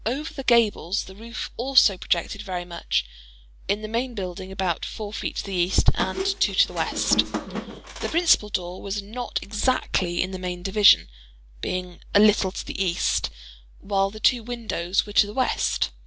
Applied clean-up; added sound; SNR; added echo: none; Squeak; 7 dB; none.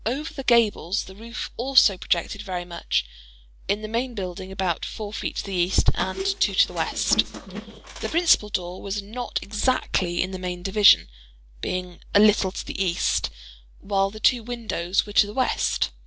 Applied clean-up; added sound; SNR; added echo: neural separator model SepFormer DNS4.